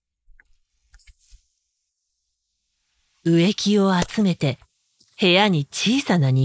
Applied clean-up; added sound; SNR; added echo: neural mask model Resemble Enhance denoiser.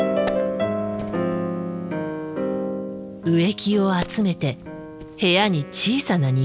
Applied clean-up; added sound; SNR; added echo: none; Wood + Wind instrument, woodwind instrument; 18 dB; none.